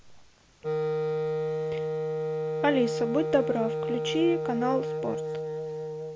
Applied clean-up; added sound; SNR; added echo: none; Wind instrument, woodwind instrument; 0 dB; none.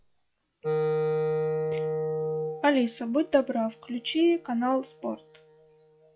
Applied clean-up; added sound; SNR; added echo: classical method log-MMSE.